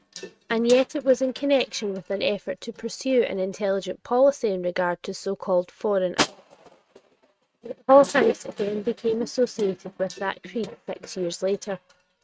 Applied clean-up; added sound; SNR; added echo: neural mask model RNNoise.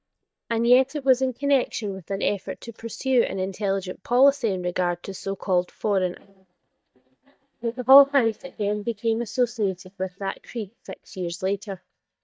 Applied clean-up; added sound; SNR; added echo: neural mask model DeepFilterNet 3.